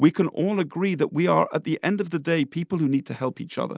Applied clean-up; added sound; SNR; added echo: none; none; none; none.